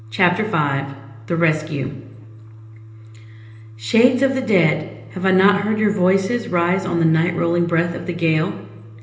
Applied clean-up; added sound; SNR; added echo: none; Organ; 18 dB; reverberation time 1.0 s.